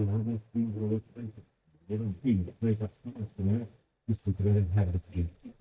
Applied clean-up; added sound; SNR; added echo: neural mask model DeepFilterNet 3.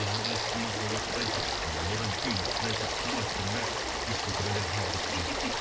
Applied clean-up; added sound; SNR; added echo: none; Stream / Frog; -4 dB; reverberation time 1.6 s.